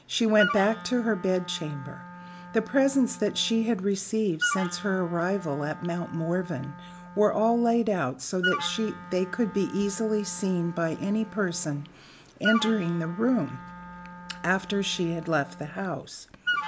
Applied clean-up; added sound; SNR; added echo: none; Wind instrument, woodwind instrument; 10 dB; none.